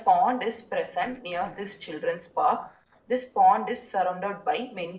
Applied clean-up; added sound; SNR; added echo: neural separator model SepFormer DNS4.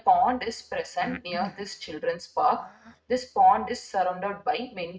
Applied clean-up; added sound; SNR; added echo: neural mask model RNNoise.